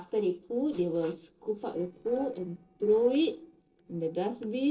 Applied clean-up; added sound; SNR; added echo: neural separator model SepFormer DNS4.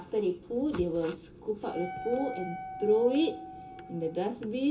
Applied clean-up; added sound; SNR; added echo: none; Wind instrument, woodwind instrument; 12 dB; reverberation time 0.2 s.